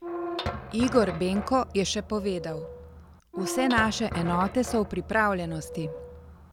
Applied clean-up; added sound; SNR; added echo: none; Squeak / Thump, thud; 8 dB; none.